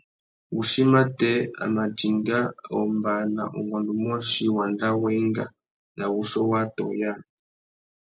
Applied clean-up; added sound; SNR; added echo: none; none; none; none.